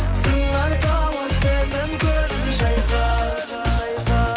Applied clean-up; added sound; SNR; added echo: none; Snare drum; 19 dB; none.